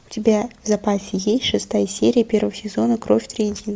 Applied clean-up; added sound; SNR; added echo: none; none; none; none.